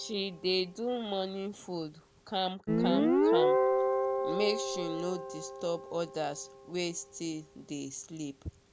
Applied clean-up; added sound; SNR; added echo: none; Guitar; -3 dB; none.